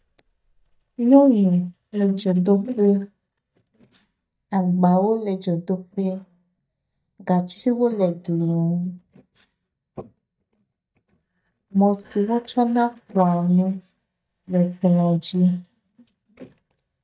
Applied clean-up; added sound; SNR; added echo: neural mask model DeepFilterNet 3.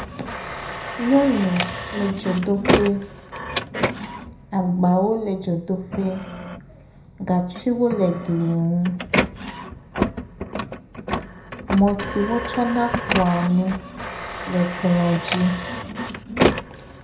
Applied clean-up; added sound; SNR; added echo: none; Printer; 4 dB; reverberation time 0.5 s.